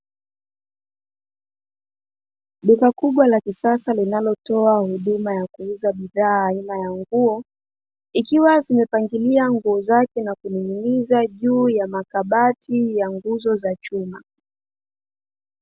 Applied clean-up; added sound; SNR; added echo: none; none; none; none.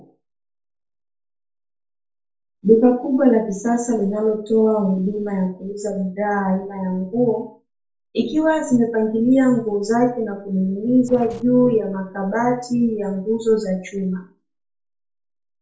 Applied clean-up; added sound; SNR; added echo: neural separator model SepFormer DNS4.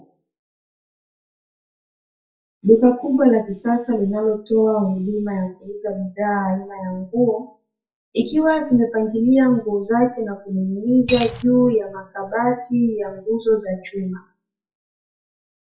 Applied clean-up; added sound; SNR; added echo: classical method WPE with log-MMSE.